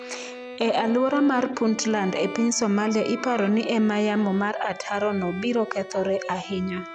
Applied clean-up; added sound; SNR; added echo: none; Bowed string instrument; 14 dB; none.